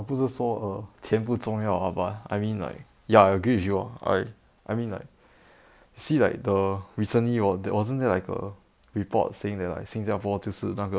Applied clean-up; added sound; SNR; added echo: none; none; none; none.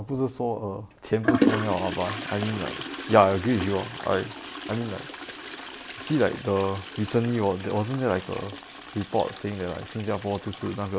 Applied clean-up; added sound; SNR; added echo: none; Toilet flush; 6 dB; none.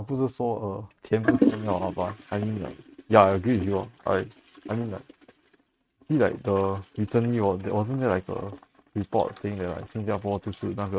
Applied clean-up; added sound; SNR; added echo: neural mask model RNNoise.